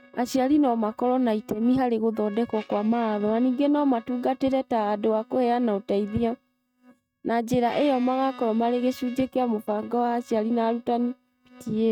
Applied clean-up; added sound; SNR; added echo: neural mask model RNNoise.